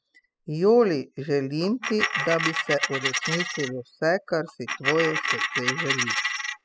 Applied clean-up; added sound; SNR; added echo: classical method spectral subtraction.